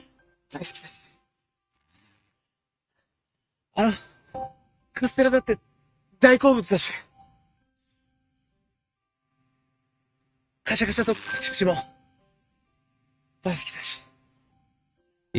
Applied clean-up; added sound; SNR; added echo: neural mask model RNNoise.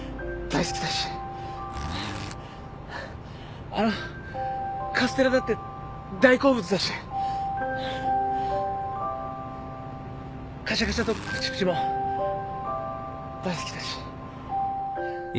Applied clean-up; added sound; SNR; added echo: none; Zipper (clothing); 8 dB; none.